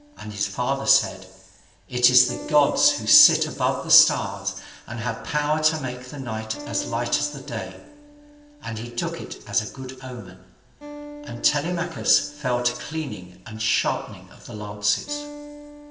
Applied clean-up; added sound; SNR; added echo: none; Acoustic guitar; 17 dB; reverberation time 1.6 s.